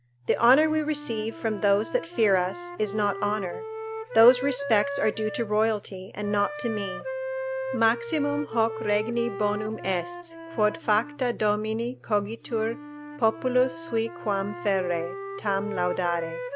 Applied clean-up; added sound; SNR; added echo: none; Wind instrument, woodwind instrument; 10 dB; none.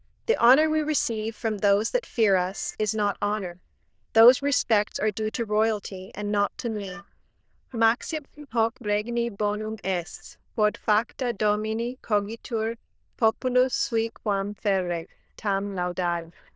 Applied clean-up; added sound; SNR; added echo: neural diffusion model UNIVERSE++.